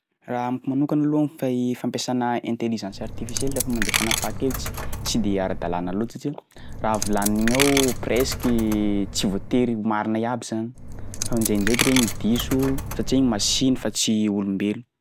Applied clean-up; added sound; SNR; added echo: none; Coin (dropping); 4 dB; none.